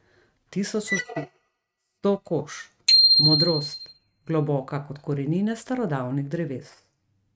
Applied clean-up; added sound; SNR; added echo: neural mask model RNNoise.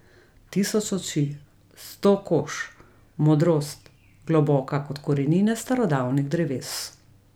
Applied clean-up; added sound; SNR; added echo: none; none; none; none.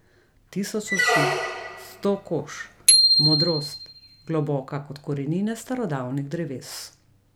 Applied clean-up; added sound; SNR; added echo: none; Squeak + Bicycle bell; -5 dB; none.